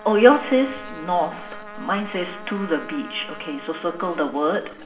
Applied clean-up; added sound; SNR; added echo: none; Trumpet; 16 dB; reverberation time 1.7 s.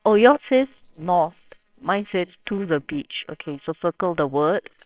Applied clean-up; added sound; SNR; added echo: neural separator model SepFormer WHAMR!.